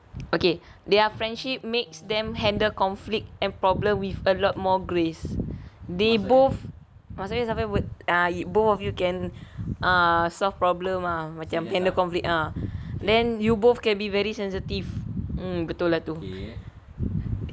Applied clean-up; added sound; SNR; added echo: none; none; none; none.